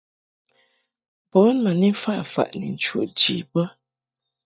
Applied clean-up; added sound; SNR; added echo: neural mask model DeepFilterNet 3.